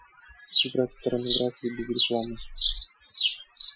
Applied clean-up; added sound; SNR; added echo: classical method Wiener filter.